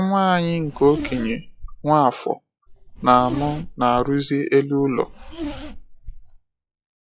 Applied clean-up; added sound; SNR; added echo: classical method log-MMSE.